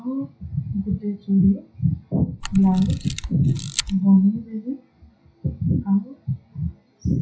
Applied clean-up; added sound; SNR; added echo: classical method WPE with log-MMSE.